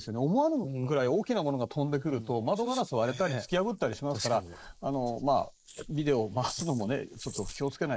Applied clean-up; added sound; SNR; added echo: neural mask model Resemble Enhance denoiser.